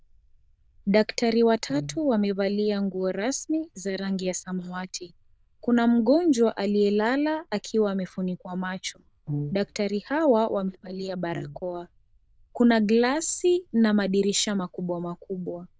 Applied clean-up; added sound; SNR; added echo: neural diffusion model UNIVERSE++.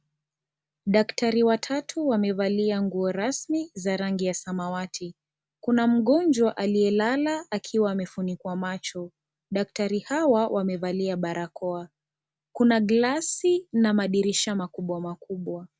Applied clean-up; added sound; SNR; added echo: none; none; none; none.